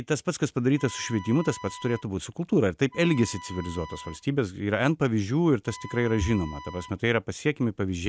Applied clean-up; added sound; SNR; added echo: none; Wind instrument, woodwind instrument; 17 dB; none.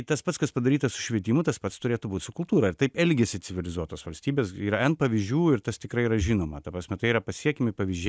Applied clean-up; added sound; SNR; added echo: none; none; none; none.